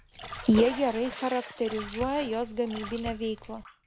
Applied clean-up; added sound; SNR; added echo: none; Bathtub (filling or washing) + Splash, splatter; 11 dB; none.